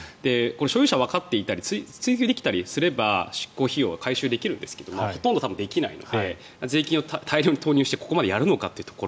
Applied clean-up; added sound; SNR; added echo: none; none; none; none.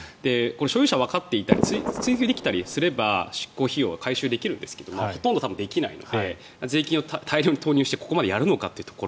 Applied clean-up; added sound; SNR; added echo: none; Fireworks; 4 dB; none.